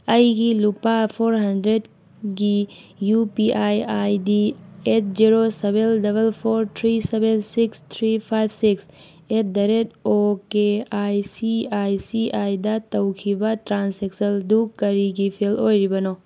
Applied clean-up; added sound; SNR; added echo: none; none; none; none.